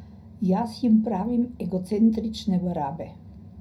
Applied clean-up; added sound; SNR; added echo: none; none; none; reverberation time 0.4 s.